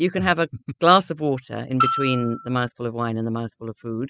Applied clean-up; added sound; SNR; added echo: classical method spectral subtraction.